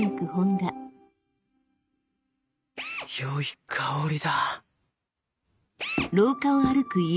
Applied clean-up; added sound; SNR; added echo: neural mask model RNNoise.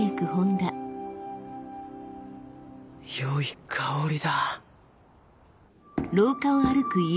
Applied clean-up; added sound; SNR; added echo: none; none; none; none.